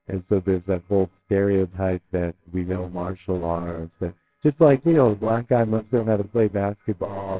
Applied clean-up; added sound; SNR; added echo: neural separator model SepFormer WHAMR!.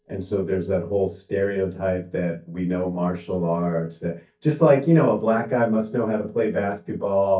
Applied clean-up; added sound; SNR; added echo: neural mask model DeepFilterNet 3.